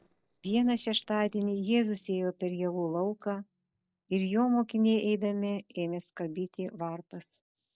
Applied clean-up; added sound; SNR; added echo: neural separator model SepFormer DNS4.